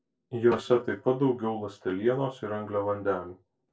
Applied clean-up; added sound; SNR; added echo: neural separator model SepFormer DNS4.